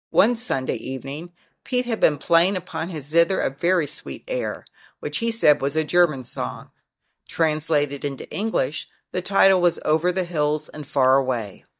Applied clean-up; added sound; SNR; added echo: neural mask model DeepFilterNet 3.